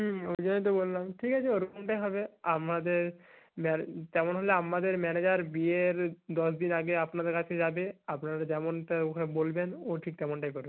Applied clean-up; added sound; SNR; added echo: none; none; none; none.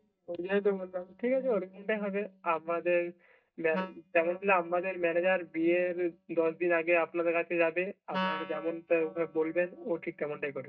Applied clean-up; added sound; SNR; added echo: neural mask model DeepFilterNet 3.